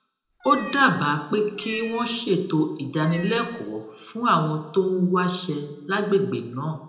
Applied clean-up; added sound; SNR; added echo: none; Meow; 18 dB; reverberation time 0.8 s.